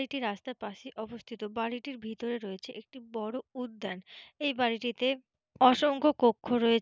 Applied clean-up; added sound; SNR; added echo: none; none; none; none.